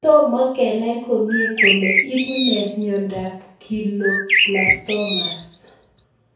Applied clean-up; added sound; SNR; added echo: none; Bird; 0 dB; reverberation time 0.6 s.